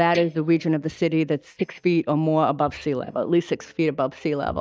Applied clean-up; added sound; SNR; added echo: neural mask model DeepFilterNet 3.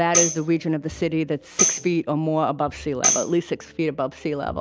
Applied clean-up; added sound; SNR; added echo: none; Tambourine; 3 dB; none.